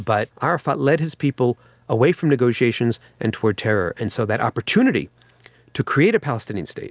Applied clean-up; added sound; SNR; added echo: none; none; none; none.